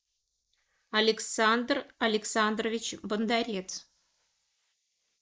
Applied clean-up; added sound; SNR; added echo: neural mask model Resemble Enhance denoiser.